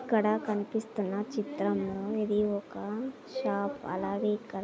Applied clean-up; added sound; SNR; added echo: none; none; none; none.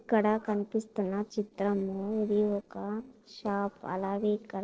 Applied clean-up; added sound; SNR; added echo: neural separator model SepFormer DNS4.